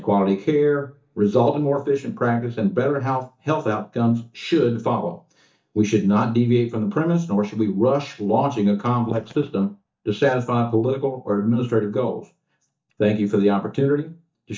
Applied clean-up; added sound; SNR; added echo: neural mask model DeepFilterNet 3.